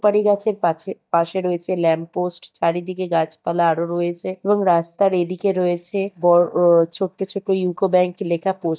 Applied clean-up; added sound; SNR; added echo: neural mask model DeepFilterNet 3.